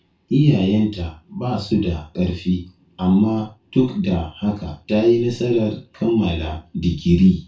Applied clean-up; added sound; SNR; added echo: none; none; none; reverberation time 0.2 s.